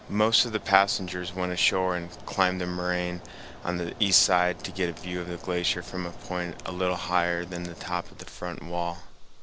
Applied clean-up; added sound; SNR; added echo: none; Mechanisms; 13 dB; none.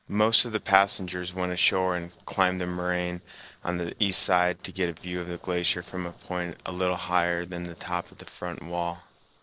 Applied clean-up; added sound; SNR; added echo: neural separator model SepFormer DNS4.